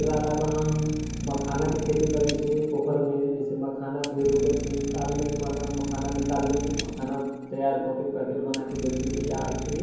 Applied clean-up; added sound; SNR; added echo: none; Idling; 7 dB; reverberation time 1.0 s.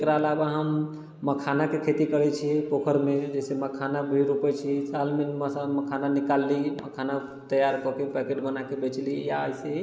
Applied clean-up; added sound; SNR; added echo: none; none; none; none.